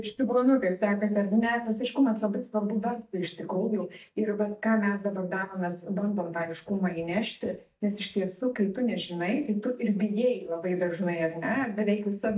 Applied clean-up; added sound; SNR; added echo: neural mask model DeepFilterNet 3.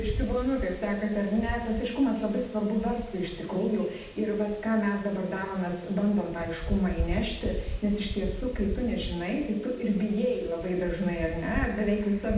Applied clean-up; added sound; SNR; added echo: none; Wind; 8 dB; reverberation time 0.8 s.